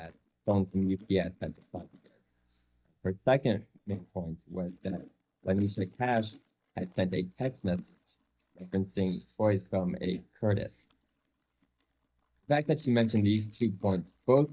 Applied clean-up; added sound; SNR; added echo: neural mask model DeepFilterNet 3.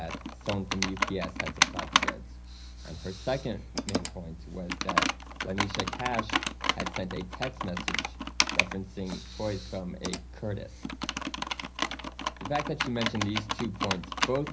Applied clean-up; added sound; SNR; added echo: none; Computer keyboard; -3 dB; reverberation time 0.5 s.